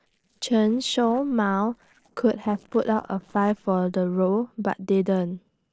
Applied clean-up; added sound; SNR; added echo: neural separator model SepFormer DNS4.